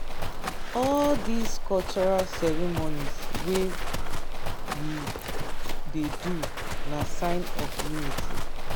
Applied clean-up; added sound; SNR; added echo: none; Livestock, farm animals, working animals; -5 dB; none.